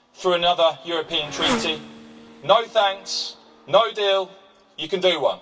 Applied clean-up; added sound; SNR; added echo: none; Motorcycle; 13 dB; reverberation time 0.1 s.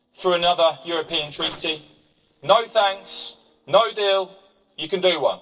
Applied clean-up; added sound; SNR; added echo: neural separator model SepFormer DNS4.